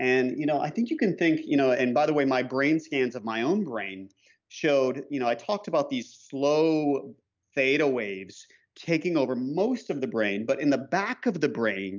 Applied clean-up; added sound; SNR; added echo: none; none; none; none.